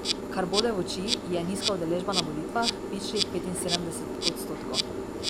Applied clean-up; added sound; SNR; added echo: none; Insect; -1 dB; none.